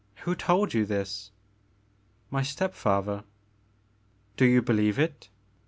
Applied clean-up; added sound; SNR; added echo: none; none; none; none.